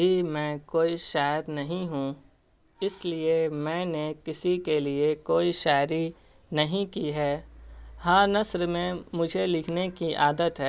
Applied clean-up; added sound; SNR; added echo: none; none; none; none.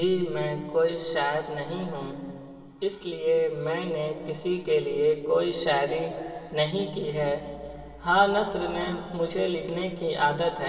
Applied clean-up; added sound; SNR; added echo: none; none; none; reverberation time 2.7 s.